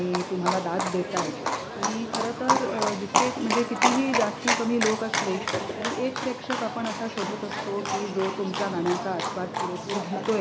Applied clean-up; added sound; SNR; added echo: none; Livestock, farm animals, working animals; 0 dB; none.